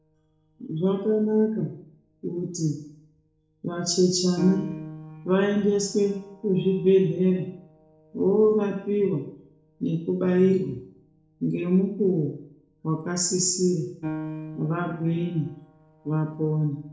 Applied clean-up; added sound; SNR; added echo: neural separator model SepFormer DNS4.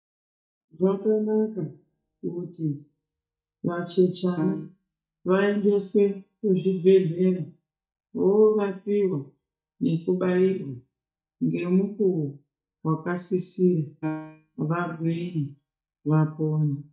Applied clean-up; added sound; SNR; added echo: neural mask model DeepFilterNet 3.